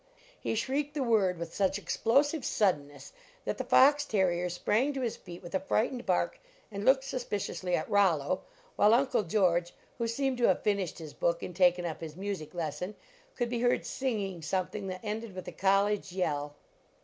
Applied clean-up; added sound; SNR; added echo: none; none; none; none.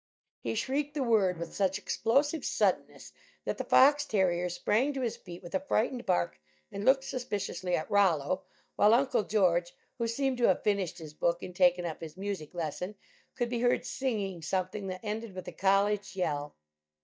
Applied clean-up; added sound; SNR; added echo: neural mask model DeepFilterNet 3.